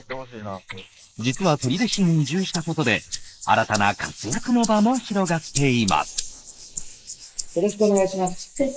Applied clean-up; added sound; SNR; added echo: neural mask model Resemble Enhance denoiser.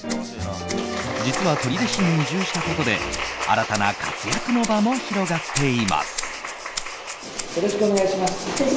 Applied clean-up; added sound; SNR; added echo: none; Rattle (instrument); 11 dB; none.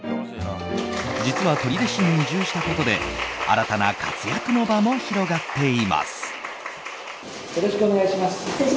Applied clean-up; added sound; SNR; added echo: none; none; none; none.